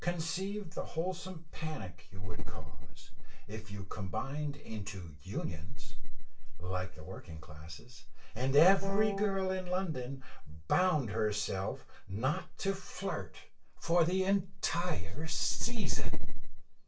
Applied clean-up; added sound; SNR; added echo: neural separator model SepFormer DNS4.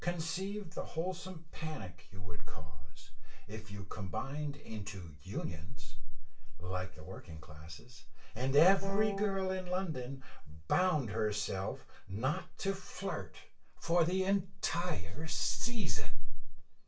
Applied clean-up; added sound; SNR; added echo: none; Wind instrument, woodwind instrument; 14 dB; reverberation time 0.2 s.